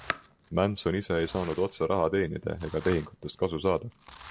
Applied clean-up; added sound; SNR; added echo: none; Domestic sounds, home sounds; 15 dB; none.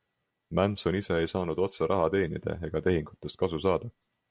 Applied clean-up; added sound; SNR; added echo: none; none; none; none.